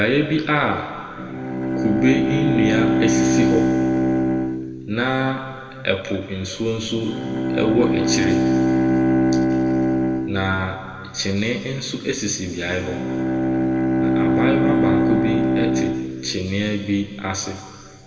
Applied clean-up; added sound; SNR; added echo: none; Bowed string instrument; -3 dB; reverberation time 2.0 s.